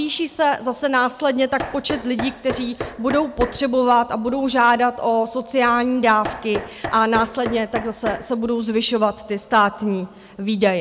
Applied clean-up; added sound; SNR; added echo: none; Knock; 14 dB; none.